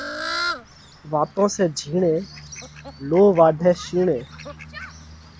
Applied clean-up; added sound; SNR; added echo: none; Fowl; 12 dB; none.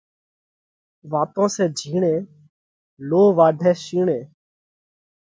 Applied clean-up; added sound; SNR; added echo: none; none; none; none.